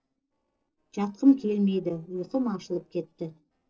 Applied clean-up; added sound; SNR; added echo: neural separator model SepFormer DNS4.